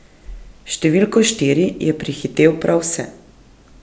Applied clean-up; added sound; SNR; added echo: none; none; none; none.